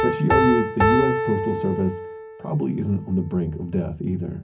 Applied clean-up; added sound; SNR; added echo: none; Piano; 1 dB; reverberation time 0.3 s.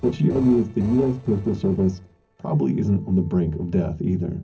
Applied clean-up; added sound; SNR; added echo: neural separator model SepFormer DNS4.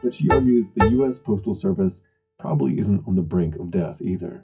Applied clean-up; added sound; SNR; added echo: classical method WPE with log-MMSE.